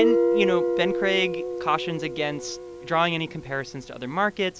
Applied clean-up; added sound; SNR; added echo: none; Guitar; 0 dB; none.